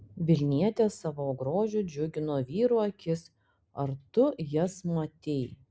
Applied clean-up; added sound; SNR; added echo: none; none; none; none.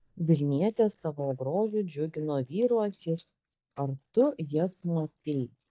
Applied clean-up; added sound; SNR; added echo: neural mask model DeepFilterNet 3.